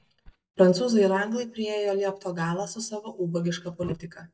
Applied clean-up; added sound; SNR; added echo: neural mask model DeepFilterNet 3.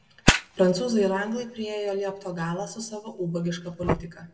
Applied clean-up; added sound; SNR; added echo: none; Fire; 3 dB; reverberation time 0.6 s.